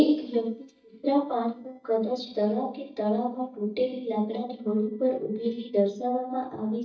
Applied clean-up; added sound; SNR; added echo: neural mask model DeepFilterNet 3.